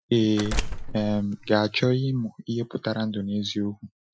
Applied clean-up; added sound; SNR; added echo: classical method Wiener filter.